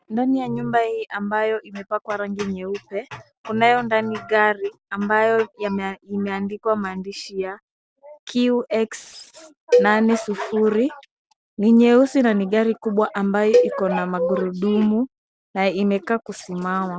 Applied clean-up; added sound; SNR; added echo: none; Cowbell; 3 dB; none.